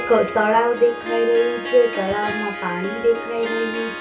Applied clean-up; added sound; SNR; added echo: none; Harp; 8 dB; reverberation time 0.2 s.